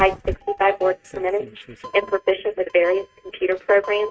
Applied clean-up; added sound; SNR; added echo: neural mask model RNNoise.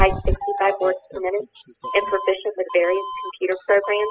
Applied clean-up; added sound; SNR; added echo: classical method spectral subtraction.